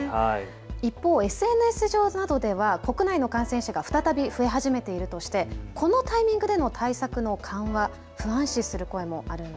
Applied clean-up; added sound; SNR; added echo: none; none; none; none.